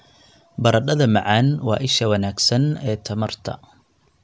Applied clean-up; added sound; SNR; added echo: none; none; none; none.